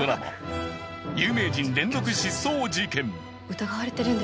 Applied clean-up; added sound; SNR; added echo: none; Mechanical fan; 20 dB; none.